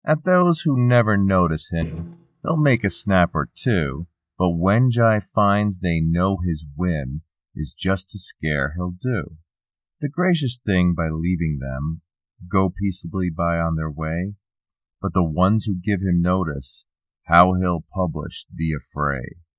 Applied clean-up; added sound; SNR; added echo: neural mask model DeepFilterNet 3.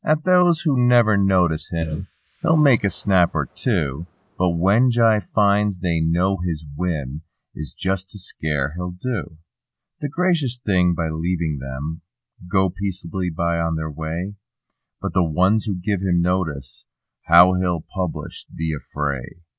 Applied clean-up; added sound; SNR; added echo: neural mask model Resemble Enhance denoiser.